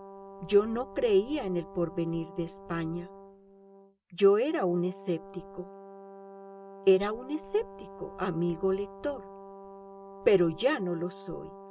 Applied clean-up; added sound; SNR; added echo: none; Brass instrument; 17 dB; none.